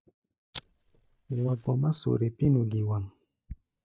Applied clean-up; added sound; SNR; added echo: neural mask model DeepFilterNet 3.